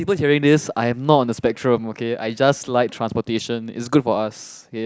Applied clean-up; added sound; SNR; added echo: none; none; none; none.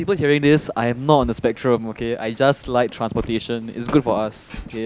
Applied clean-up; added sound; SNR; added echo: none; Walk, footsteps; 18 dB; none.